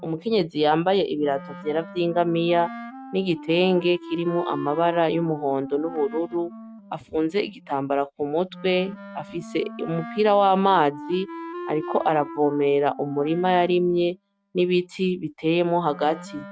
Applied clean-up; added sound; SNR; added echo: neural mask model RNNoise.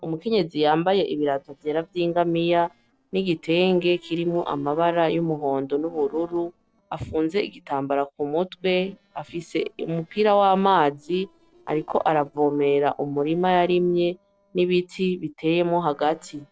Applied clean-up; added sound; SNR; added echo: neural separator model SepFormer DNS4.